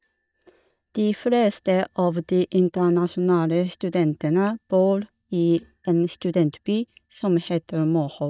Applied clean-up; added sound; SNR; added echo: neural mask model DeepFilterNet 3.